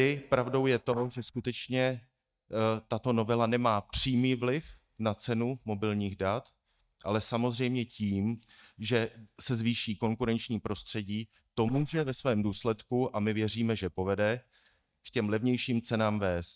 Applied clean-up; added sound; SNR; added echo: neural mask model DeepFilterNet 3.